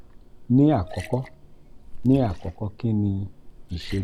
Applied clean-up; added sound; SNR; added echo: none; Liquid; 14 dB; none.